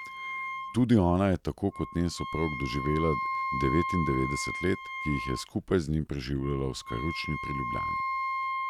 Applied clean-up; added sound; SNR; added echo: none; Wind instrument, woodwind instrument; 5 dB; none.